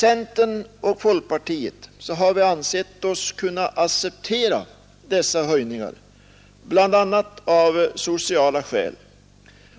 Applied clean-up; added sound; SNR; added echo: none; none; none; none.